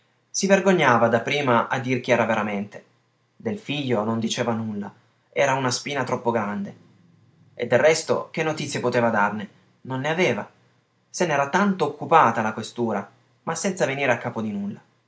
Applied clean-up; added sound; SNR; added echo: none; none; none; none.